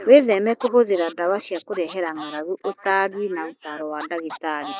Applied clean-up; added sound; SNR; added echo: neural mask model Resemble Enhance denoiser.